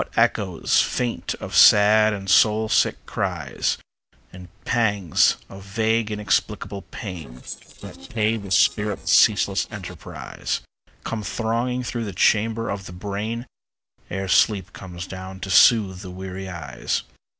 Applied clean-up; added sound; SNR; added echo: neural separator model SepFormer DNS4.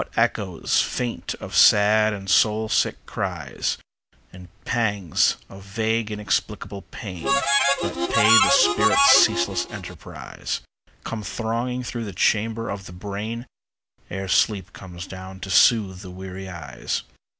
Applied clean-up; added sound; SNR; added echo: none; Harmonica; -3 dB; none.